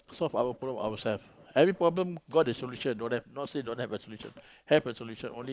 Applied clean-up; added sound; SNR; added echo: none; none; none; none.